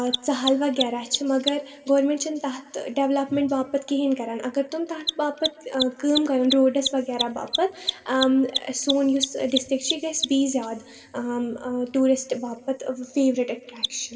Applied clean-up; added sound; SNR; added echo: none; Mechanisms; 10 dB; reverberation time 2.7 s.